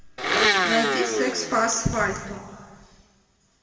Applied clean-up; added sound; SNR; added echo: none; Domestic sounds, home sounds; -2 dB; reverberation time 1.5 s.